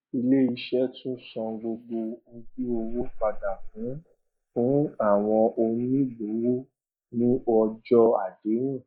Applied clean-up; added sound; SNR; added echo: neural mask model Resemble Enhance denoiser.